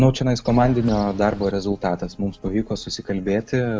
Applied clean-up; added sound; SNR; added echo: none; Bird; 16 dB; none.